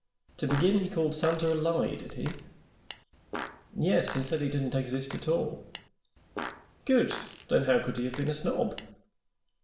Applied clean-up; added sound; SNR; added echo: none; Fart; 14 dB; reverberation time 0.7 s.